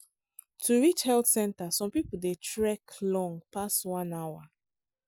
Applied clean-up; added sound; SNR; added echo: none; none; none; none.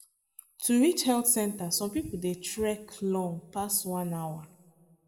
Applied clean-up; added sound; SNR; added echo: none; none; none; reverberation time 1.8 s.